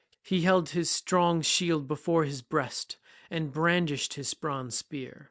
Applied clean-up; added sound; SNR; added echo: none; none; none; none.